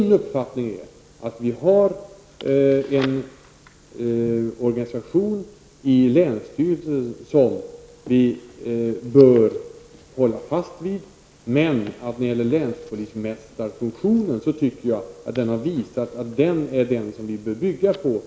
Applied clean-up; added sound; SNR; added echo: none; none; none; none.